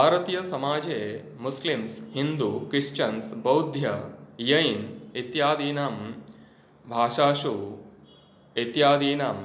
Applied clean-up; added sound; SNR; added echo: none; none; none; none.